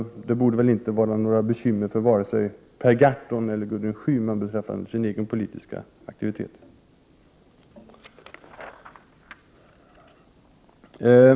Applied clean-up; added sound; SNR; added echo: none; none; none; none.